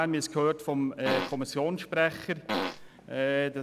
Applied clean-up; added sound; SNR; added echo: none; Fart; 2 dB; none.